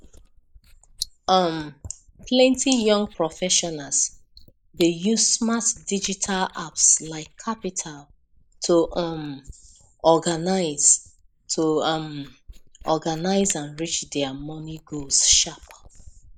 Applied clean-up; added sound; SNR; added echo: neural mask model Resemble Enhance denoiser.